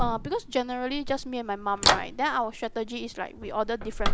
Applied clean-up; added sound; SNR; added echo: none; Microwave oven; 0 dB; none.